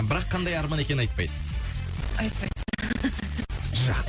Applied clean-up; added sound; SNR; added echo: none; none; none; none.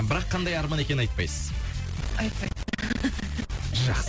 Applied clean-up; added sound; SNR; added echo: none; Bird; 19 dB; none.